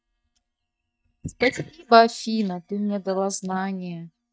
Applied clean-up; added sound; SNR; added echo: neural mask model DeepFilterNet 3.